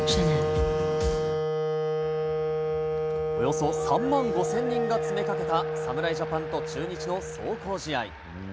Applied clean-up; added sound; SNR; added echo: none; Wind instrument, woodwind instrument; -2 dB; none.